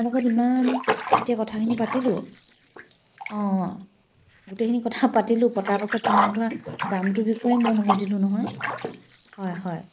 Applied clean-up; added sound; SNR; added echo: neural mask model Resemble Enhance denoiser.